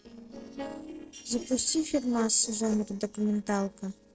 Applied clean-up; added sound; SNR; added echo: neural separator model SepFormer DNS4.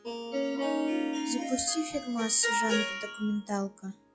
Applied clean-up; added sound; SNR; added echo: classical method log-MMSE.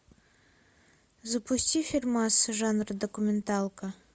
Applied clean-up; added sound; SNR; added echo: none; none; none; none.